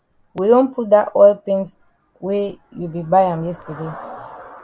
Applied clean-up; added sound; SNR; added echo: none; none; none; none.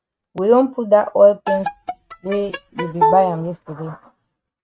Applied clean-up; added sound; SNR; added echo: neural mask model RNNoise.